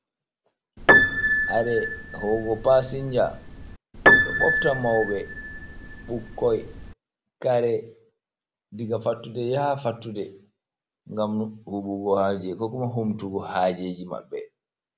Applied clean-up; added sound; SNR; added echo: none; Piano; -3 dB; none.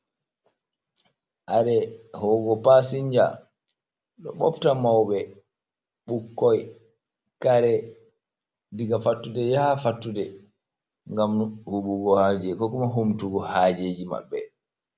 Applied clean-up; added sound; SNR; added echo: none; none; none; none.